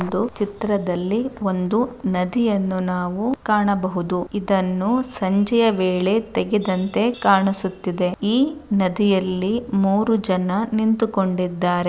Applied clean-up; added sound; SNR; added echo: none; none; none; none.